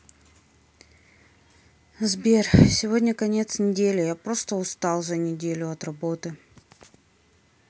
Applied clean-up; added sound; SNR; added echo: none; none; none; none.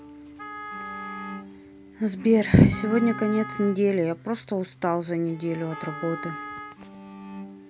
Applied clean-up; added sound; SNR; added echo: none; Wind instrument, woodwind instrument + Bowed string instrument; 13 dB; none.